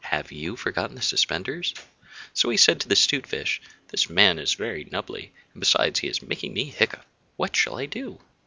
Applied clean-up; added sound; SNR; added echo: none; none; none; none.